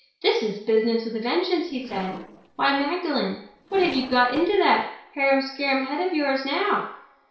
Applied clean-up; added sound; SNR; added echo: neural separator model SepFormer DNS4.